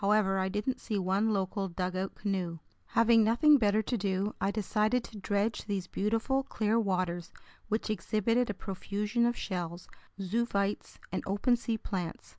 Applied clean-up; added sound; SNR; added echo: none; none; none; none.